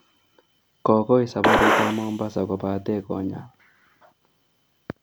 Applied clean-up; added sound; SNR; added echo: none; Gunshot, gunfire; -3 dB; none.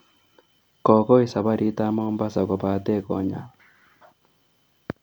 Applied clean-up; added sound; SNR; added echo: none; none; none; none.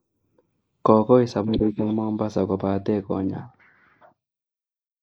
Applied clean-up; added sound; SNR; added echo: neural mask model Resemble Enhance denoiser.